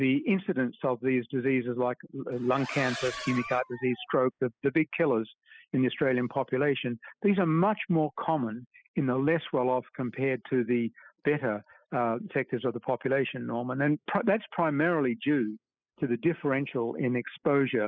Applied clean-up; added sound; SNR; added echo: classical method spectral subtraction.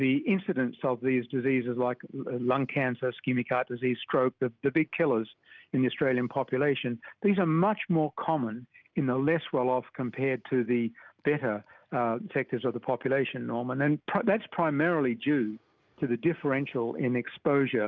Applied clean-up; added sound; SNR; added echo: none; none; none; none.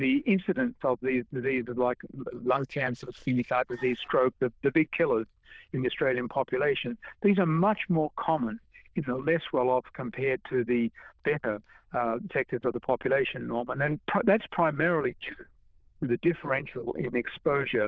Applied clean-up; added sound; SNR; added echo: neural diffusion model UNIVERSE++.